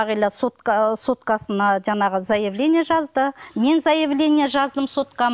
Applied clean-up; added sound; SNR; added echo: none; none; none; none.